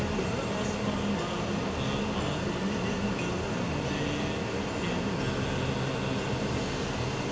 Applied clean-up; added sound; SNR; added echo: none; Fixed-wing aircraft, airplane; -3 dB; none.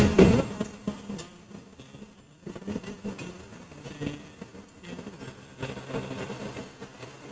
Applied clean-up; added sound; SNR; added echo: neural mask model RNNoise.